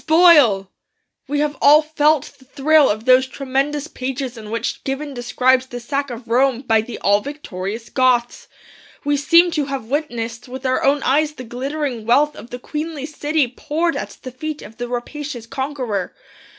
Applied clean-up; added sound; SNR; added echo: none; none; none; none.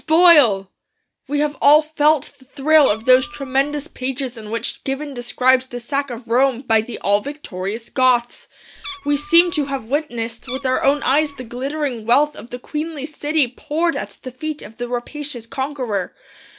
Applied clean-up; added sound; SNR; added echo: none; Meow; 17 dB; none.